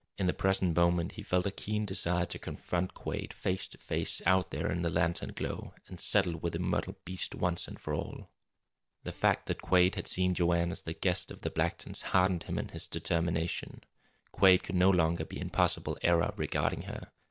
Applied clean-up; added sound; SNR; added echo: none; none; none; none.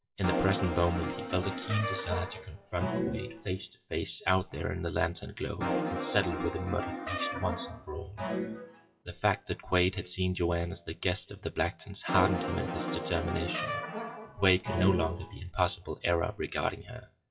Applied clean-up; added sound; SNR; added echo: classical method WPE with log-MMSE.